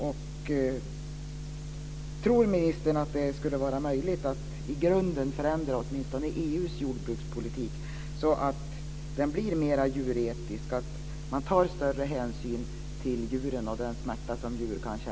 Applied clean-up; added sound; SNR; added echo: none; none; none; none.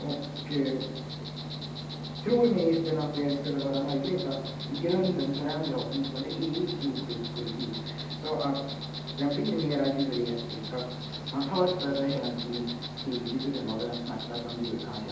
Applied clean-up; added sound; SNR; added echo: none; Insect; 9 dB; reverberation time 0.9 s.